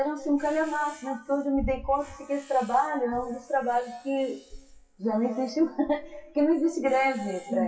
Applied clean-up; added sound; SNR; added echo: classical method WPE with log-MMSE.